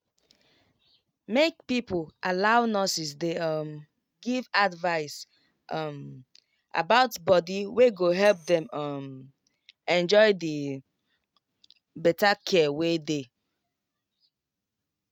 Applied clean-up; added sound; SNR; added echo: neural mask model RNNoise.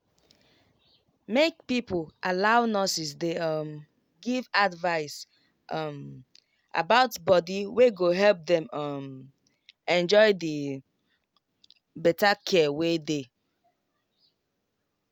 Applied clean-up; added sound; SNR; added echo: none; none; none; none.